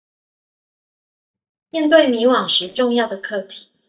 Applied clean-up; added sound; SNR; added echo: neural mask model DeepFilterNet 3.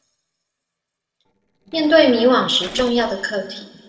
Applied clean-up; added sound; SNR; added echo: neural separator model SepFormer DNS4.